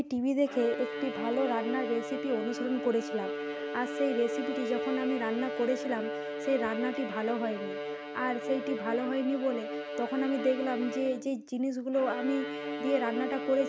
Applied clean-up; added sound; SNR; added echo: none; Bowed string instrument; 5 dB; none.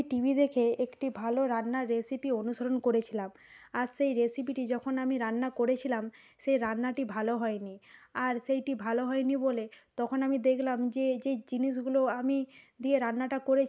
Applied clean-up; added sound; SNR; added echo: none; none; none; none.